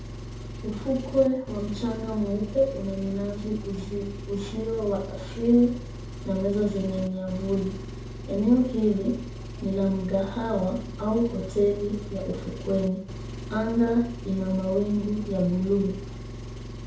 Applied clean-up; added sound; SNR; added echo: none; Engine; 10 dB; reverberation time 0.6 s.